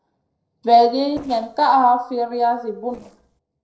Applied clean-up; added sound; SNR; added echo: neural separator model SepFormer DNS4.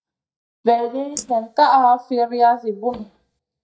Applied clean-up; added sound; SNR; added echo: neural mask model DeepFilterNet 3.